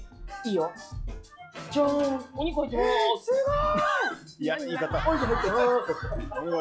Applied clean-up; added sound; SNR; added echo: classical method log-MMSE.